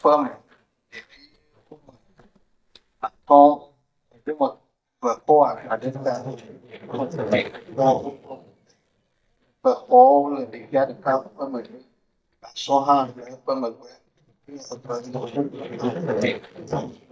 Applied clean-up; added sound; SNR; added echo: neural mask model DeepFilterNet 3.